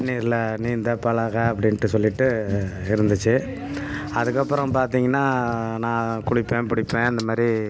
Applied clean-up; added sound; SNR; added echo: none; Car; 14 dB; none.